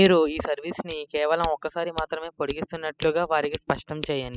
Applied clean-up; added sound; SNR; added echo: classical method spectral subtraction.